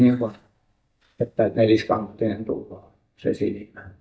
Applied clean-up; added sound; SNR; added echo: neural mask model DeepFilterNet 3.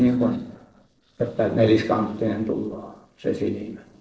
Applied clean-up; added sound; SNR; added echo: neural separator model SepFormer DNS4.